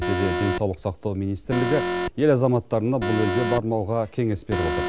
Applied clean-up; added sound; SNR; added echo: none; Alarm; 5 dB; none.